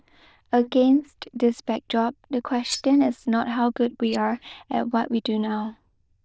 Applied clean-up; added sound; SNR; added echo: neural diffusion model UNIVERSE++.